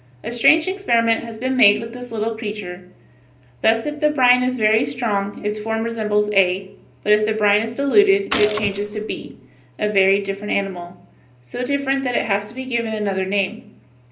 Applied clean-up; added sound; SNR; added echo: none; Gunshot, gunfire; 8 dB; reverberation time 0.5 s.